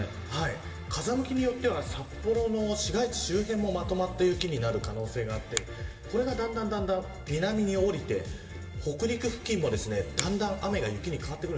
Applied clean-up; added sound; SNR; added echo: none; Finger snapping; 12 dB; reverberation time 2.2 s.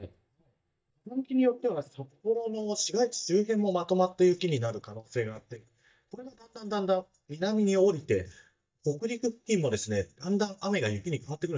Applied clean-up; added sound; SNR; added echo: neural mask model DeepFilterNet 3.